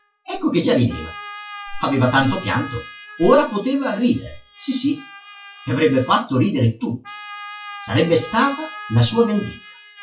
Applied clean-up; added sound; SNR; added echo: classical method WPE with log-MMSE.